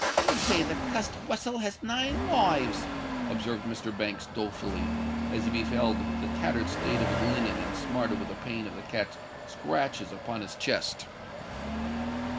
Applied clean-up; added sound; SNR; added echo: none; Engine starting / Accelerating, revving, vroom / Motor vehicle (road); 1 dB; none.